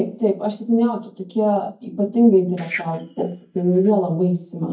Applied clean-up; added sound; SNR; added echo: neural mask model DeepFilterNet 3.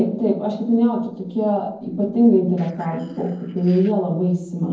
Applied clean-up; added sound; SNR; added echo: neural separator model SepFormer DNS4.